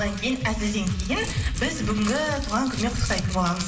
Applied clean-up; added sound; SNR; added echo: none; Crumpling, crinkling; 14 dB; reverberation time 1.0 s.